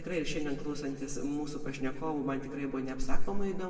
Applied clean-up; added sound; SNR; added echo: none; none; none; reverberation time 1.7 s.